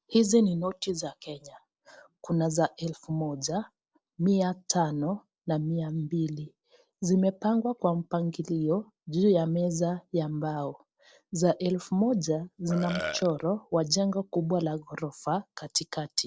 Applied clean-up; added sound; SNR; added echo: neural separator model SepFormer DNS4.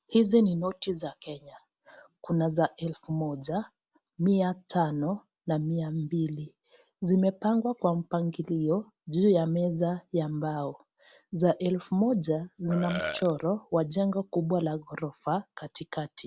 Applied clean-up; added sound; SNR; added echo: none; Burping, eructation; 8 dB; none.